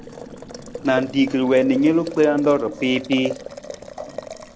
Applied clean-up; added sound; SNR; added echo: none; Boiling; 12 dB; none.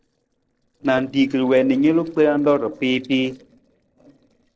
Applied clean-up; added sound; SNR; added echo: neural separator model SepFormer DNS4.